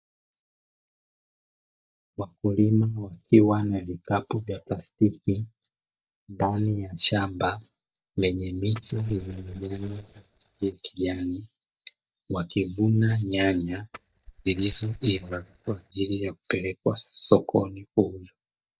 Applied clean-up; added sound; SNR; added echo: neural mask model DeepFilterNet 3.